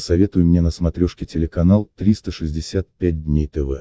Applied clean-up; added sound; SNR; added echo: none; none; none; none.